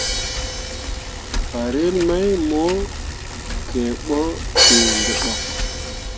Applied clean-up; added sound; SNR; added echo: none; Crash cymbal + Bicycle; -1 dB; none.